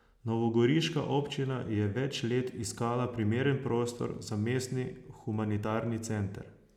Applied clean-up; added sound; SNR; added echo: none; none; none; none.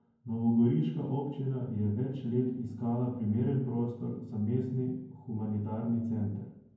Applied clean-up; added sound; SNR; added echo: none; none; none; reverberation time 0.9 s.